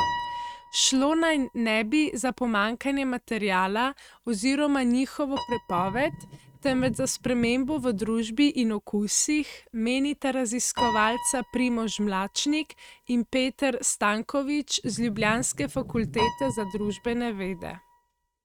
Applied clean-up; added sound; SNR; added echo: neural mask model RNNoise.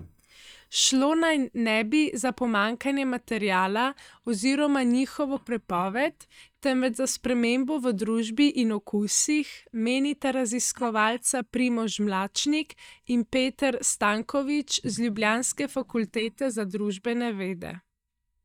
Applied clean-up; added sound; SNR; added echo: neural mask model DeepFilterNet 3.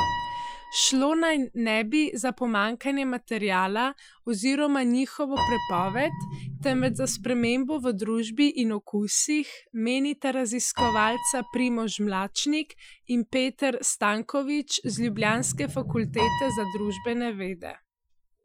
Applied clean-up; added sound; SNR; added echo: classical method Wiener filter.